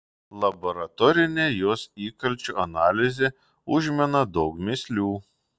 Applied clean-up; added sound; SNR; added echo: none; none; none; none.